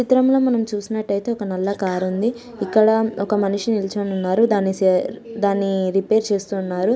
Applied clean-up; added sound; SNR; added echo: none; none; none; none.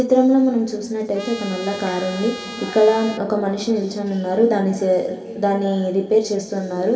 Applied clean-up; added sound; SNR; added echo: none; Trumpet; 16 dB; reverberation time 2.2 s.